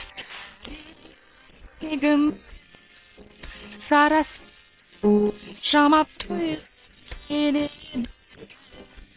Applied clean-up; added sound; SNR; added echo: neural separator model SepFormer WHAM!.